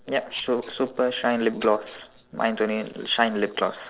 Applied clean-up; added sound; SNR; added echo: neural separator model SepFormer DNS4.